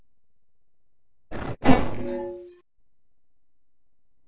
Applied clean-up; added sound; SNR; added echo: neural separator model SepFormer DNS4.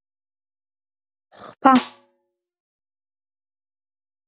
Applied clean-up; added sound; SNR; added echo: none; Snare drum; 9 dB; none.